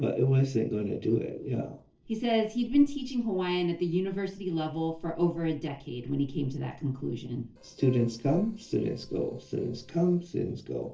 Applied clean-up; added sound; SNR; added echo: neural separator model SepFormer DNS4.